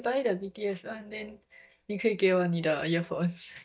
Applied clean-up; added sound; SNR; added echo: neural mask model DeepFilterNet 3.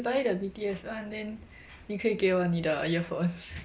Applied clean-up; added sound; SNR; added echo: none; none; none; none.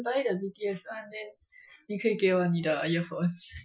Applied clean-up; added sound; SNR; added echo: classical method Wiener filter.